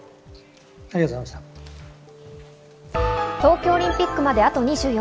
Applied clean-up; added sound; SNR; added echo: none; none; none; none.